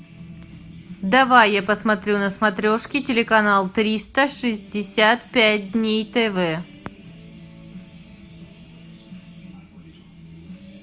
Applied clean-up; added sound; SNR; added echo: none; none; none; none.